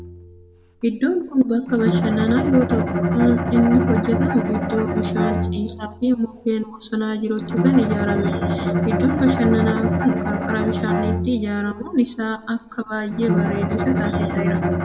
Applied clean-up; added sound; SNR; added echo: none; Bowed string instrument; 1 dB; reverberation time 1.3 s.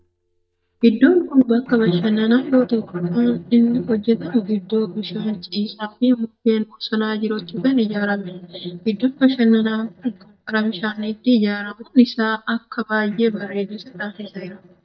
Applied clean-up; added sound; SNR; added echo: neural mask model DeepFilterNet 3.